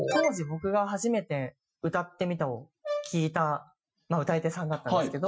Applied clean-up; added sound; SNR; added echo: classical method Wiener filter.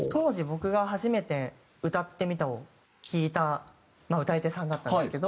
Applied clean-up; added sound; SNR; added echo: neural mask model Resemble Enhance denoiser.